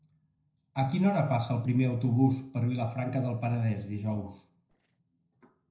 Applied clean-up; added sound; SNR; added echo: neural separator model SepFormer DNS4.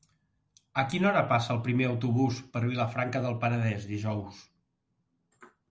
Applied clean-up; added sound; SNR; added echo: none; none; none; none.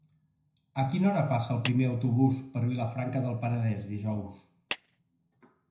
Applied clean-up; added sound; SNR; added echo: none; Clapping; 12 dB; reverberation time 0.5 s.